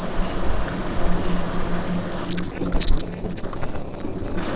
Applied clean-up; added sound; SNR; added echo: neural separator model SepFormer DNS4.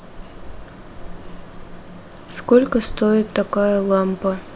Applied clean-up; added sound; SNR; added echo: none; Dog; 15 dB; none.